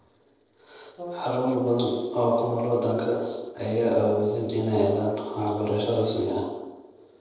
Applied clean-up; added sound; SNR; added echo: neural separator model SepFormer DNS4.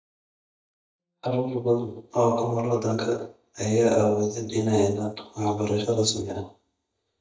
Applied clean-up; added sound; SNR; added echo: neural mask model DeepFilterNet 3.